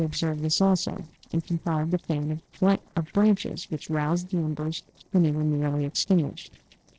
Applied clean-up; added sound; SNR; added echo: neural separator model SepFormer DNS4.